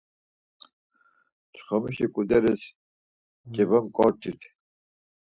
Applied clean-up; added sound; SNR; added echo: classical method Wiener filter.